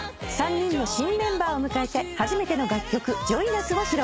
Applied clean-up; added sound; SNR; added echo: none; none; none; none.